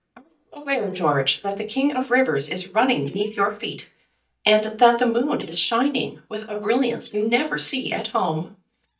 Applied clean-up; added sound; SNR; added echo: neural mask model DeepFilterNet 3.